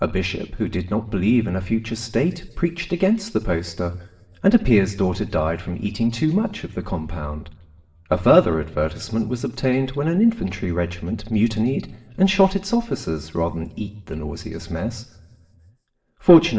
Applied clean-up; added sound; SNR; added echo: none; none; none; reverberation time 1.5 s.